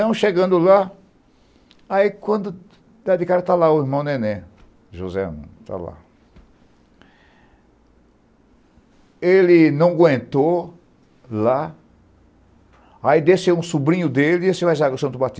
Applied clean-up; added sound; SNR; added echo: none; none; none; none.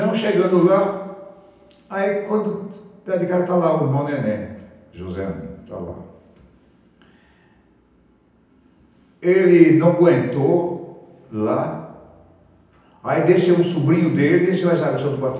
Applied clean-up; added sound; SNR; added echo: none; none; none; reverberation time 0.9 s.